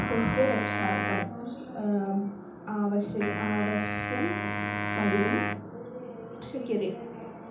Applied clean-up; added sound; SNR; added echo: none; Wind instrument, woodwind instrument; 3 dB; reverberation time 0.6 s.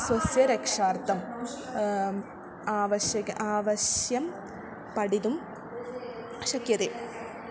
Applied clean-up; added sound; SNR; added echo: none; none; none; none.